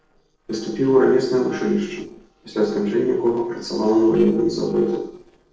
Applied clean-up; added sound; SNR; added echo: neural separator model SepFormer DNS4.